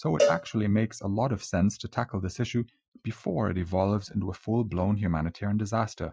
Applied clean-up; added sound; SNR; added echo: classical method Wiener filter.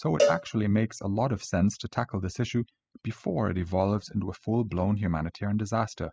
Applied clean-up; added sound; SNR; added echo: classical method spectral subtraction.